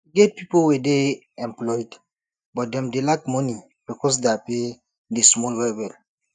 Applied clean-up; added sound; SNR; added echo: neural mask model DeepFilterNet 3.